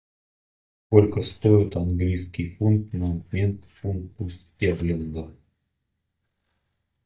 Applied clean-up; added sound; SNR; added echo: neural mask model DeepFilterNet 3.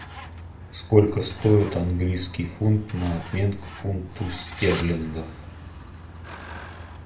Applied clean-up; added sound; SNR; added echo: none; Truck; 13 dB; reverberation time 0.4 s.